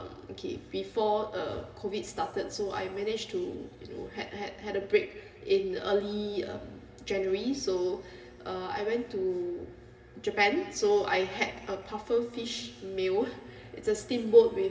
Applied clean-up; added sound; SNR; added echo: none; none; none; reverberation time 2.2 s.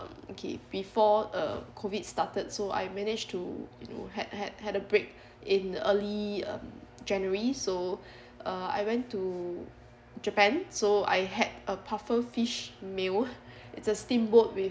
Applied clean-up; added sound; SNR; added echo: none; none; none; none.